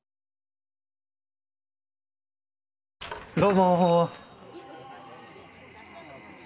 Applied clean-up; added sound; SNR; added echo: none; none; none; none.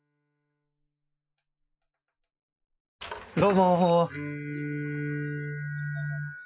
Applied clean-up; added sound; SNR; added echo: classical method Wiener filter.